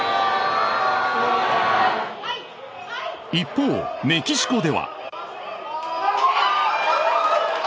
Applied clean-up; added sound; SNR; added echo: none; none; none; none.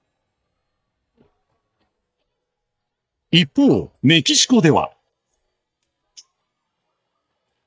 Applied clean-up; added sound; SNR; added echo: neural mask model DeepFilterNet 3.